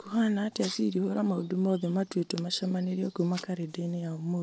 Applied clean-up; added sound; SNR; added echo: none; none; none; none.